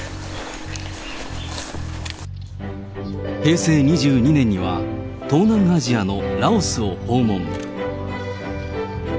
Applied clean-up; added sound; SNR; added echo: none; Bass guitar; 12 dB; none.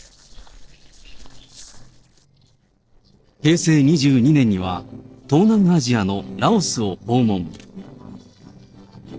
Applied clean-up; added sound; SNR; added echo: neural separator model SepFormer DNS4.